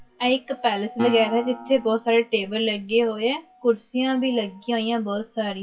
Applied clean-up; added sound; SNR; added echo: classical method WPE with log-MMSE.